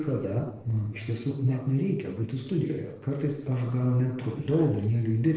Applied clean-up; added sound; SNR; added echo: neural separator model SepFormer DNS4.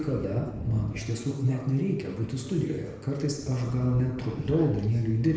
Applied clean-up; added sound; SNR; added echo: none; Thunder / Wind; 13 dB; reverberation time 1.0 s.